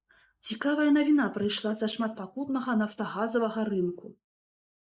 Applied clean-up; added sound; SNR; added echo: neural mask model Resemble Enhance denoiser.